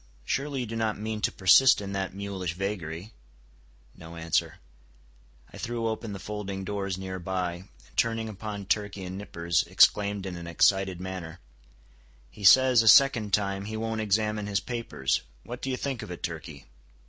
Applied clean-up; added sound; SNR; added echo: none; none; none; none.